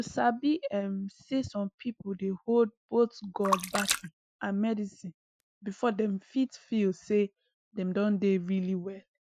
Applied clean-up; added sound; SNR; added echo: classical method Wiener filter.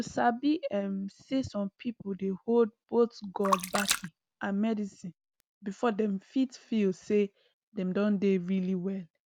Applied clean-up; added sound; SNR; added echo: none; Splash, splatter; 5 dB; none.